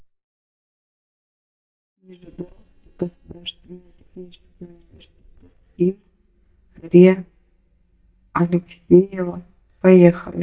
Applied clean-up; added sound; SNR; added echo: neural mask model DeepFilterNet 3.